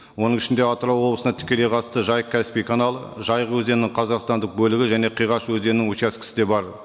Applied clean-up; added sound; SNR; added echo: none; none; none; none.